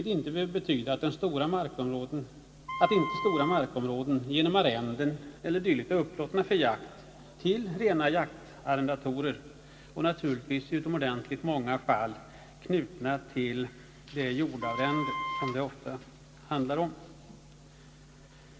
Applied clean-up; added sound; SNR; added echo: none; Wind instrument, woodwind instrument; 6 dB; reverberation time 1.8 s.